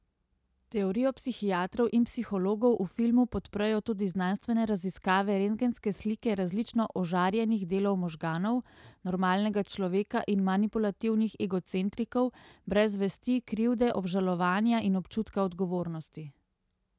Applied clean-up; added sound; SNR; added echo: none; none; none; none.